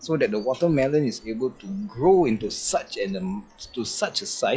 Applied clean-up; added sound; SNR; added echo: classical method log-MMSE.